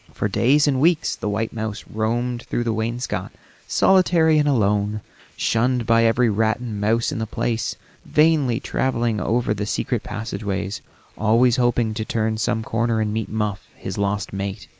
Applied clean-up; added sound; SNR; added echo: none; none; none; none.